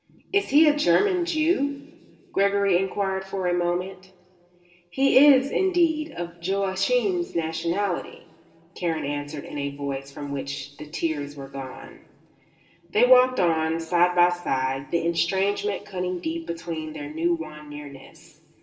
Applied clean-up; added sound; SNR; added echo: none; none; none; reverberation time 2.9 s.